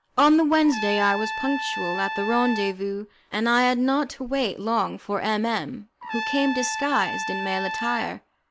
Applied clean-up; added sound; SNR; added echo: none; Trumpet; 6 dB; none.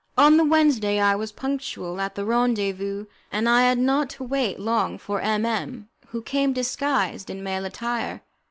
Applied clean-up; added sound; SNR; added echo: none; none; none; none.